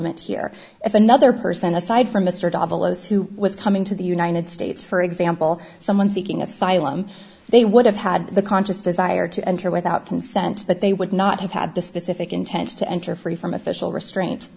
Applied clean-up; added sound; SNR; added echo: none; none; none; none.